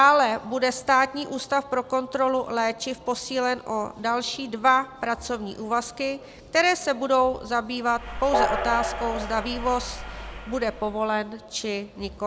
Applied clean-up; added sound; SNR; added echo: none; Train; 6 dB; none.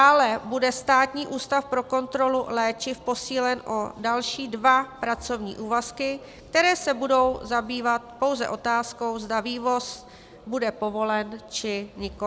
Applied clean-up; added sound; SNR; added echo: none; none; none; none.